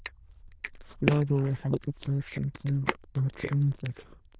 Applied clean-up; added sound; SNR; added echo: neural diffusion model UNIVERSE++.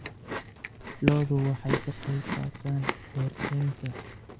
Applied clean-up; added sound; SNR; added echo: none; Fireworks + Chewing, mastication; 4 dB; none.